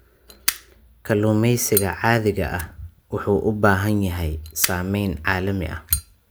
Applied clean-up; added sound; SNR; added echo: none; Fire; 10 dB; none.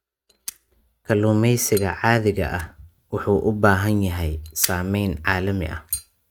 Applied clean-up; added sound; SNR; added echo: neural mask model RNNoise.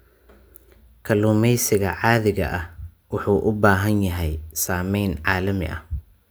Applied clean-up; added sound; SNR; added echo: none; none; none; none.